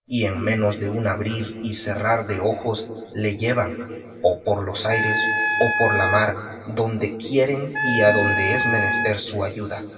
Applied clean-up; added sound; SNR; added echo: none; Wind instrument, woodwind instrument; 0 dB; reverberation time 2.5 s.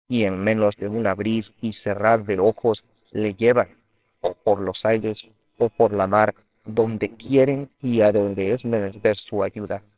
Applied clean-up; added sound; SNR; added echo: neural separator model SepFormer WHAMR!.